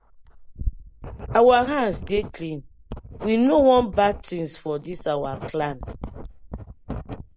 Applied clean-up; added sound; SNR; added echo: neural mask model Resemble Enhance denoiser.